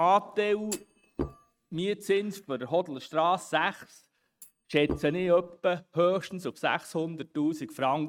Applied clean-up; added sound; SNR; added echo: neural mask model RNNoise.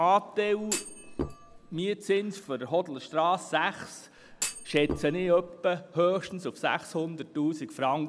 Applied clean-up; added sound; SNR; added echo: none; Thump, thud; 7 dB; none.